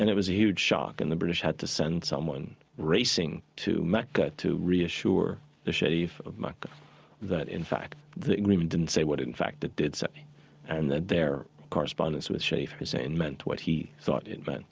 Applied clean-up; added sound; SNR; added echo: none; none; none; none.